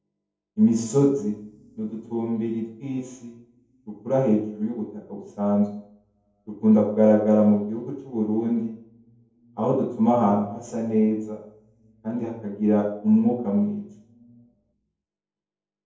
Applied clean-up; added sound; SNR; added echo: none; none; none; reverberation time 0.7 s.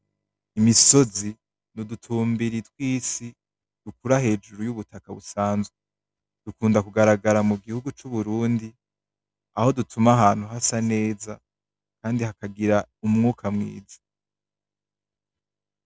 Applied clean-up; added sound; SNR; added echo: none; none; none; none.